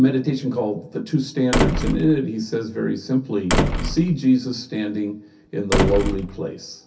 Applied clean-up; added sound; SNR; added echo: none; Slam; 3 dB; reverberation time 0.3 s.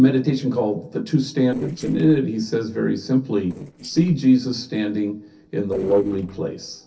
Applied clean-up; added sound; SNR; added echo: neural separator model SepFormer DNS4.